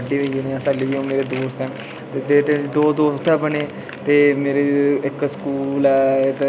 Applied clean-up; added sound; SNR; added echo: none; none; none; none.